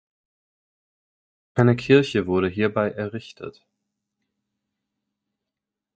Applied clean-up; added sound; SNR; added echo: neural mask model DeepFilterNet 3.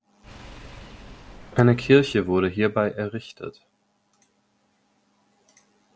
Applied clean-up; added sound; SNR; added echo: none; Engine / Car; 18 dB; none.